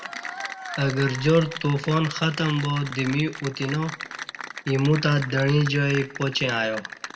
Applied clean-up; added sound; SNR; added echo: none; Applause / Cheering; 12 dB; reverberation time 0.4 s.